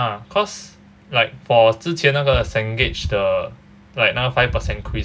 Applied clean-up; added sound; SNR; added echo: none; none; none; none.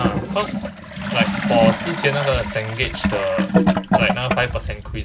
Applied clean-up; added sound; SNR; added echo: none; Toilet flush / Gurgling; -1 dB; none.